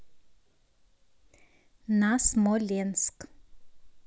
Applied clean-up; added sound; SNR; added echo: none; none; none; none.